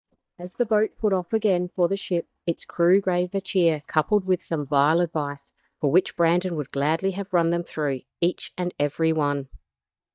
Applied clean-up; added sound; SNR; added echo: neural mask model DeepFilterNet 3.